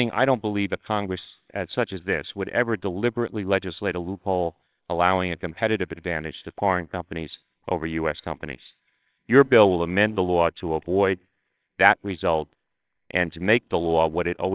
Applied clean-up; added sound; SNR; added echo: neural separator model SepFormer WHAMR!.